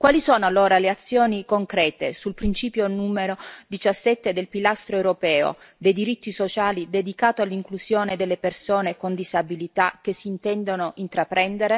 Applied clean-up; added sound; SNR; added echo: none; none; none; none.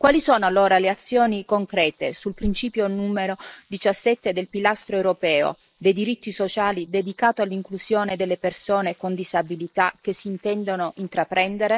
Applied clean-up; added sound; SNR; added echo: neural mask model Resemble Enhance denoiser.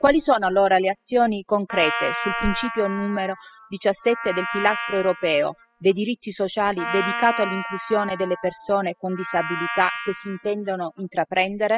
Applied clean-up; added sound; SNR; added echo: classical method spectral subtraction.